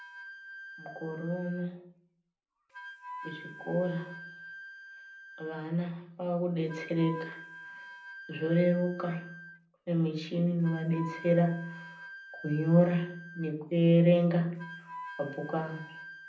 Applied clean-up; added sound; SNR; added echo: none; Wind instrument, woodwind instrument; 16 dB; reverberation time 0.6 s.